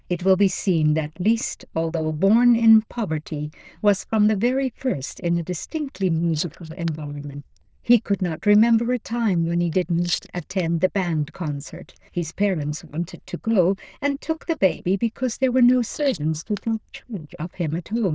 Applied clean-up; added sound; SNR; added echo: neural diffusion model UNIVERSE++.